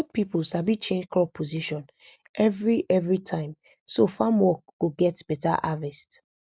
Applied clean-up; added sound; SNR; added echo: none; none; none; none.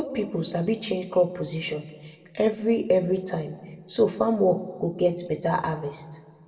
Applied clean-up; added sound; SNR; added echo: none; none; none; reverberation time 1.3 s.